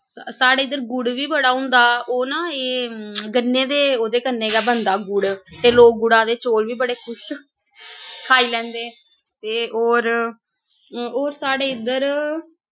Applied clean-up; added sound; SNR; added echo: classical method Wiener filter.